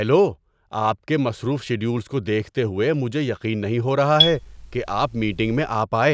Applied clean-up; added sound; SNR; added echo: none; Marimba, xylophone; 4 dB; none.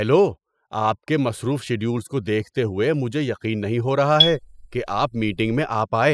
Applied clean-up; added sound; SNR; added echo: classical method spectral subtraction.